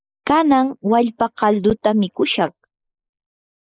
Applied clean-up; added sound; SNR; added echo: neural mask model Resemble Enhance denoiser.